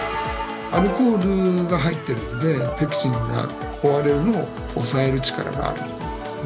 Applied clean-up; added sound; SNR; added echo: none; none; none; none.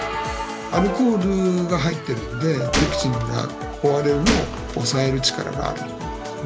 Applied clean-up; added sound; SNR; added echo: none; Gunshot, gunfire; 5 dB; none.